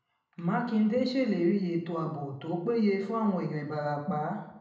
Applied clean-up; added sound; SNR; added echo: none; none; none; reverberation time 0.7 s.